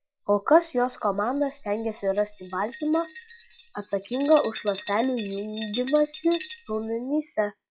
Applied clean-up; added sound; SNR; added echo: classical method log-MMSE.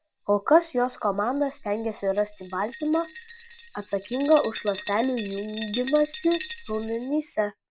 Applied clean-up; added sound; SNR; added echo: none; Glass; 16 dB; none.